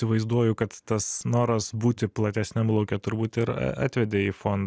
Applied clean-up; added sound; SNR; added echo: none; none; none; none.